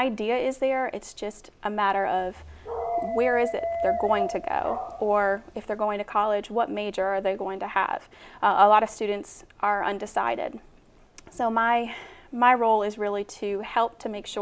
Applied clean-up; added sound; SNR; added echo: none; Dog; 5 dB; none.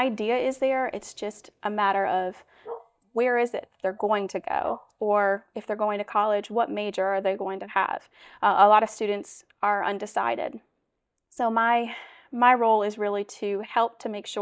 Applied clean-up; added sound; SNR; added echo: neural mask model DeepFilterNet 3.